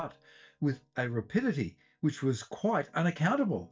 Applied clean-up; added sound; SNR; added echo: neural mask model DeepFilterNet 3.